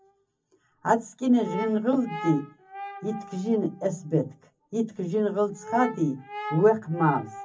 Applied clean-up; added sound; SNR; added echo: none; Brass instrument; 13 dB; reverberation time 0.4 s.